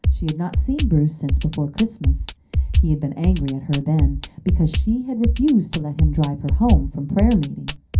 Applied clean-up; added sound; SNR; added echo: none; Drum kit; 0 dB; reverberation time 0.3 s.